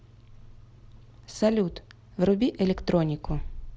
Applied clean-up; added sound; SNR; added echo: none; none; none; none.